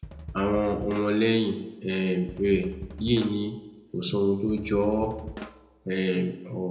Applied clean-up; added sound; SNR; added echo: none; Drum kit; 15 dB; reverberation time 0.8 s.